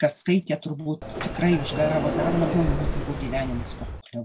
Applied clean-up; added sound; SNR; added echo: none; Sliding door; 4 dB; none.